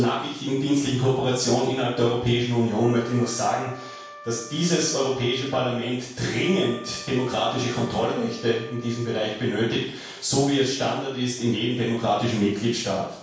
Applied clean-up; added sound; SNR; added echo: none; Wind instrument, woodwind instrument; 19 dB; reverberation time 0.7 s.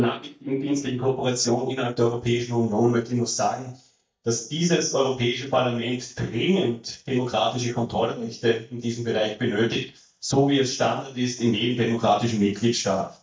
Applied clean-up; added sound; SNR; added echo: neural mask model DeepFilterNet 3.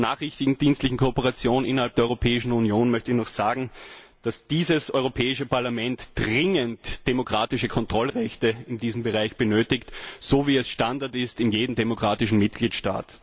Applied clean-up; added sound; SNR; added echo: none; none; none; none.